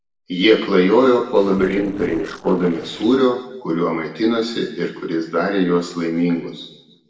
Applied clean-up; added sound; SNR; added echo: neural separator model SepFormer DNS4.